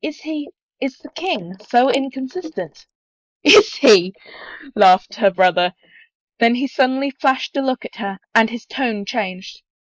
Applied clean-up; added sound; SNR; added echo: neural mask model Resemble Enhance denoiser.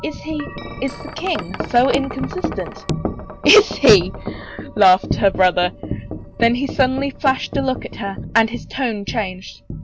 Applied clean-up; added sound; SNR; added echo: none; Wind chime; 8 dB; none.